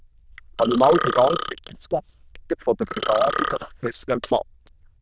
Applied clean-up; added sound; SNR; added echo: neural diffusion model UNIVERSE++.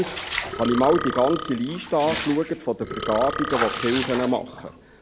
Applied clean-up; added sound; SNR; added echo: none; Burping, eructation + Bathtub (filling or washing) / Water / Liquid; 6 dB; none.